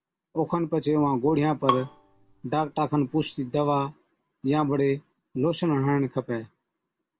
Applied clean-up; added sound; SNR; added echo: none; Bowed string instrument; 8 dB; none.